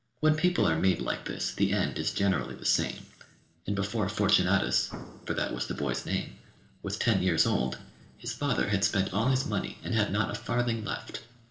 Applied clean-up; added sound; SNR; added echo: none; Explosion; 15 dB; reverberation time 1.3 s.